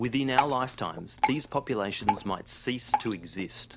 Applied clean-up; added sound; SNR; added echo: none; Drip; 2 dB; none.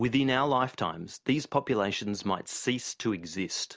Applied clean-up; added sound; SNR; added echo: none; none; none; none.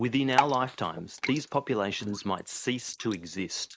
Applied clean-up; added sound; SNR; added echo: neural mask model Resemble Enhance denoiser.